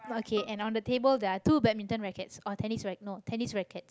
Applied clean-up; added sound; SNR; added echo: none; Bowed string instrument; 20 dB; none.